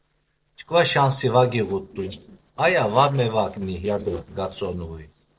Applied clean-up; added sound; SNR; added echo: neural separator model SepFormer DNS4.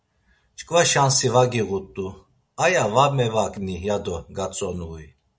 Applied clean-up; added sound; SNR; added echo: none; none; none; none.